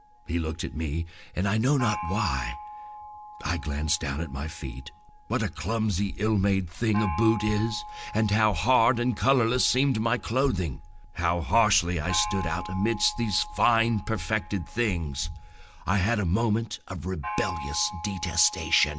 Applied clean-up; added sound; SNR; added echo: none; Gong; 14 dB; none.